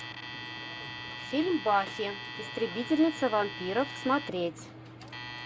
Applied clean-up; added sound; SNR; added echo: none; Alarm; 10 dB; none.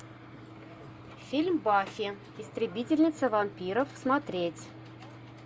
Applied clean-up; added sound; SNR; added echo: none; none; none; none.